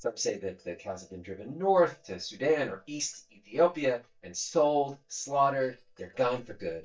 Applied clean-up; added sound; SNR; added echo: neural mask model DeepFilterNet 3.